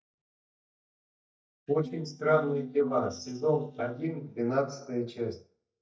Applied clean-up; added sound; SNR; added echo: neural mask model DeepFilterNet 3.